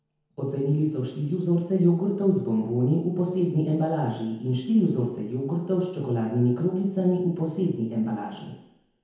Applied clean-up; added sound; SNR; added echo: none; none; none; reverberation time 1.0 s.